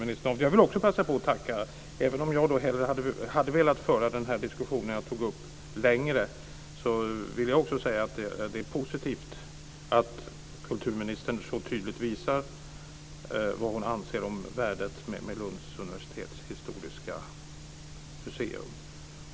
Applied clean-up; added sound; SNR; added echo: none; none; none; none.